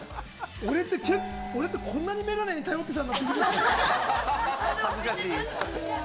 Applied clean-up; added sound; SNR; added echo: none; Gong; 10 dB; none.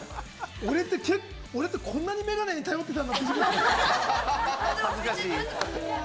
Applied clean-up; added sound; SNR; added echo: none; none; none; none.